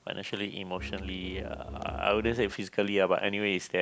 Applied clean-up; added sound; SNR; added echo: none; Bowed string instrument; 10 dB; none.